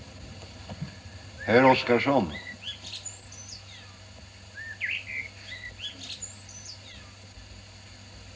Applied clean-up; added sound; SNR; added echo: none; Bird; 8 dB; reverberation time 0.4 s.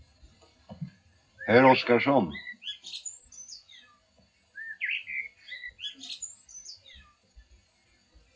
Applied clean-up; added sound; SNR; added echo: classical method WPE with log-MMSE.